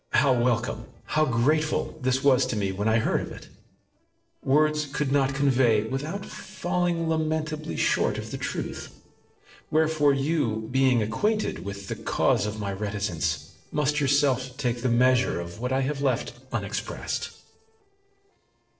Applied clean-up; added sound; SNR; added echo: neural separator model SepFormer DNS4.